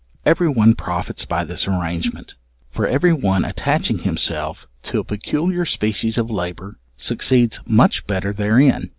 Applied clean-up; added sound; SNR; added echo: none; none; none; none.